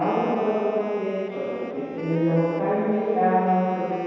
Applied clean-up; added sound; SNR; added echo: none; Wind instrument, woodwind instrument; 16 dB; reverberation time 2.2 s.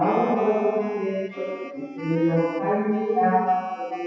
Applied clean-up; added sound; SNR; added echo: classical method WPE with log-MMSE.